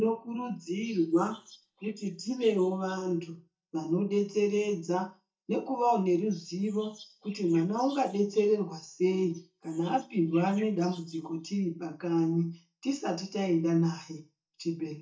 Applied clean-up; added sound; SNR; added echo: neural mask model DeepFilterNet 3.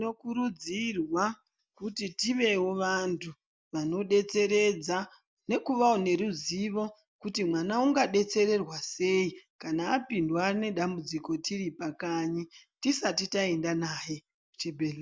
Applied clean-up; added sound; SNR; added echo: none; none; none; none.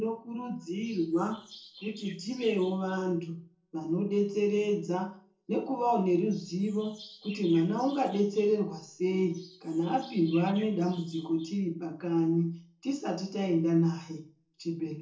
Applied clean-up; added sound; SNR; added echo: neural separator model SepFormer DNS4.